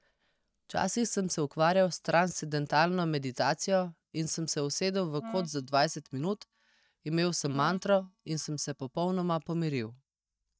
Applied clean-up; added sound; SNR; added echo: neural mask model DeepFilterNet 3.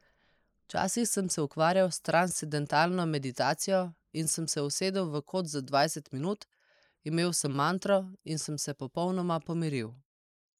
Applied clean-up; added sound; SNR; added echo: neural mask model Resemble Enhance denoiser.